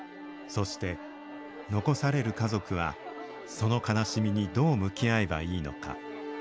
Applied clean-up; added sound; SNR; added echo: none; none; none; none.